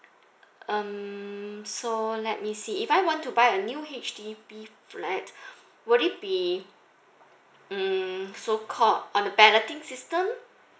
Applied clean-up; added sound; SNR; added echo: none; none; none; none.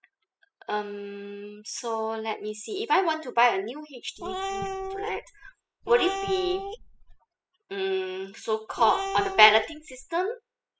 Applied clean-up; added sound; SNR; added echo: classical method spectral subtraction.